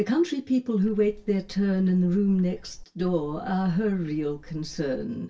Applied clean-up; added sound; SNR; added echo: none; Tick-tock; 19 dB; reverberation time 0.2 s.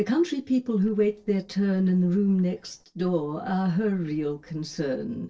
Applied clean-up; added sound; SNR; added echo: neural separator model SepFormer DNS4.